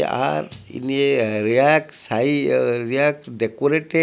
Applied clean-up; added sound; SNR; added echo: none; none; none; none.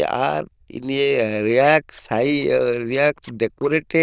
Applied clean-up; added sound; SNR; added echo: neural diffusion model UNIVERSE++.